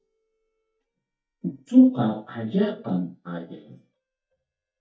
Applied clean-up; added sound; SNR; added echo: neural mask model DeepFilterNet 3.